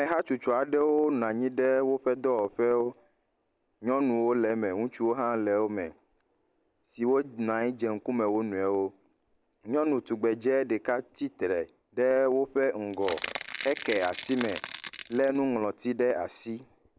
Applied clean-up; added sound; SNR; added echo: none; Crackle / Crushing; 11 dB; none.